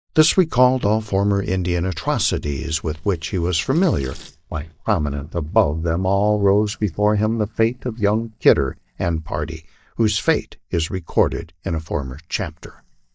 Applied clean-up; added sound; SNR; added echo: neural mask model DeepFilterNet 3.